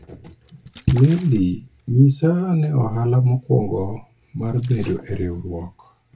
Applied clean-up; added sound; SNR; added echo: none; Splash, splatter; 14 dB; reverberation time 0.1 s.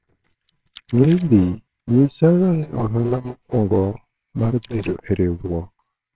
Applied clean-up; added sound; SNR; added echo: neural separator model SepFormer WHAMR!.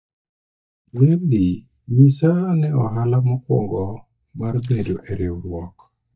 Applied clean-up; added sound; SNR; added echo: neural mask model DeepFilterNet 3.